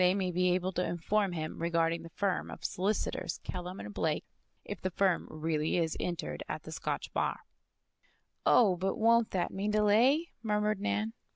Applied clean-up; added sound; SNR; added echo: none; none; none; none.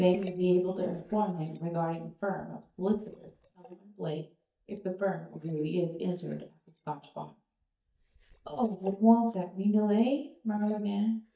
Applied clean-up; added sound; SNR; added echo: neural mask model DeepFilterNet 3.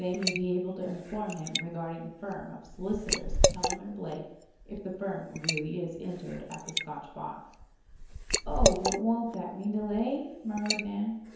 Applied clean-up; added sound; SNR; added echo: none; Liquid; 0 dB; reverberation time 0.9 s.